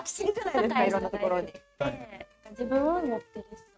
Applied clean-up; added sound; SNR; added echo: neural mask model RNNoise.